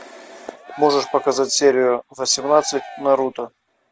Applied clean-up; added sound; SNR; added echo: none; Cheering; 18 dB; none.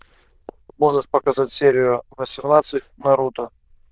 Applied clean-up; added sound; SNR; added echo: neural diffusion model UNIVERSE++.